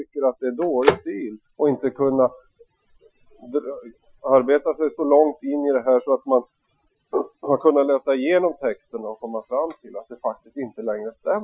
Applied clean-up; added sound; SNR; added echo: classical method Wiener filter.